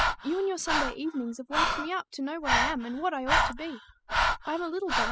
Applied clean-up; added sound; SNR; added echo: classical method spectral subtraction.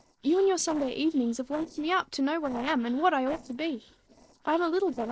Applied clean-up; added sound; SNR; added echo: neural separator model SepFormer DNS4.